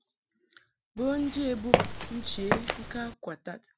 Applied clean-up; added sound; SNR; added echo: none; Walk, footsteps; -4 dB; none.